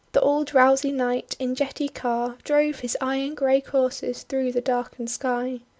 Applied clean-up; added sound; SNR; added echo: none; none; none; none.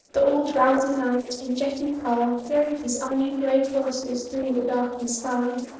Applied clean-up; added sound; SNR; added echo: neural separator model SepFormer DNS4.